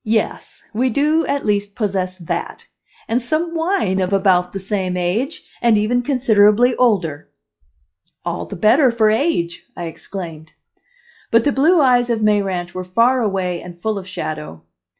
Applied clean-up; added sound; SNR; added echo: classical method log-MMSE.